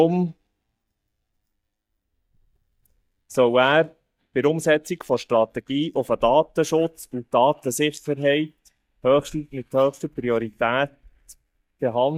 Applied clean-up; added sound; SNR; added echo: neural mask model DeepFilterNet 3.